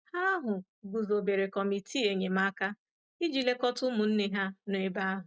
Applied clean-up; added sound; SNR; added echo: none; none; none; none.